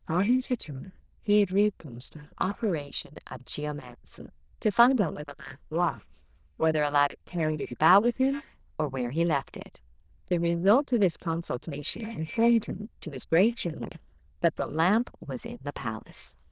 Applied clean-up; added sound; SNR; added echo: neural diffusion model UNIVERSE++.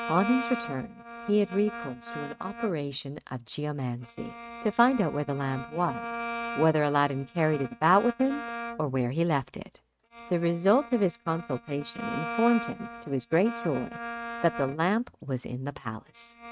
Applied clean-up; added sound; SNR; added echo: neural mask model RNNoise.